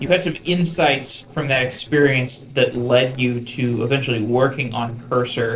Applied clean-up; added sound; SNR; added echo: neural separator model SepFormer DNS4.